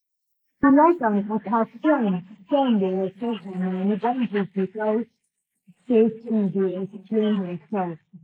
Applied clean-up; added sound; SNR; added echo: neural mask model Resemble Enhance denoiser.